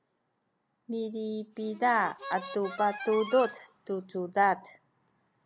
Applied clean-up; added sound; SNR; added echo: none; Harmonica; 11 dB; none.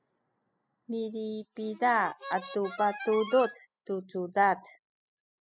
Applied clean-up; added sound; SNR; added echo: classical method spectral subtraction.